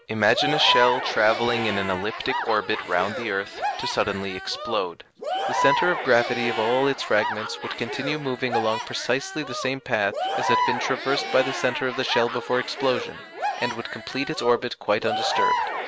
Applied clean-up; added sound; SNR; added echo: none; Crowd / Cheering; 4 dB; none.